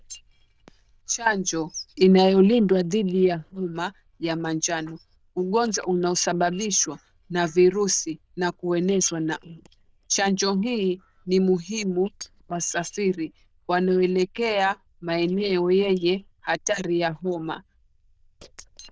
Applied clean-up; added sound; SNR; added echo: neural diffusion model UNIVERSE++.